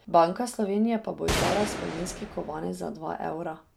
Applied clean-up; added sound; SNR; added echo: none; Gunshot, gunfire; 4 dB; none.